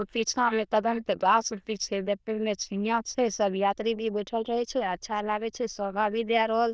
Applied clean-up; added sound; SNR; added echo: neural diffusion model UNIVERSE++.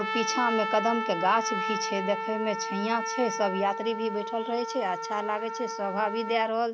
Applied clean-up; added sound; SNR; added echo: none; Trumpet; 4 dB; none.